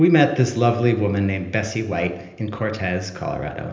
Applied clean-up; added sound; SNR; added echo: none; none; none; reverberation time 0.8 s.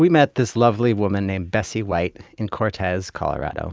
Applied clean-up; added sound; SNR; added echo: none; none; none; none.